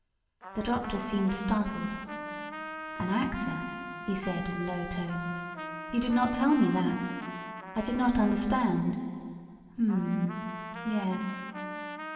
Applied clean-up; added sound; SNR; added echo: none; Trumpet; 10 dB; reverberation time 2.9 s.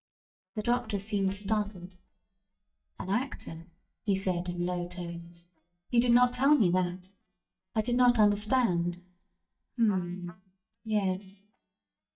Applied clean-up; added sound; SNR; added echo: neural mask model DeepFilterNet 3.